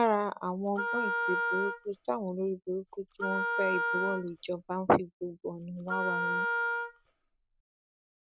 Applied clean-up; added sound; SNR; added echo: none; Wind instrument, woodwind instrument; 0 dB; none.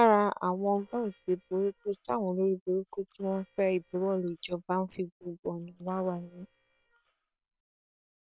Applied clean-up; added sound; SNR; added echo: neural separator model SepFormer WHAM!.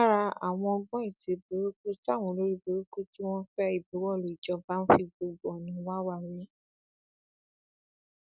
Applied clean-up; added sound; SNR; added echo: none; none; none; none.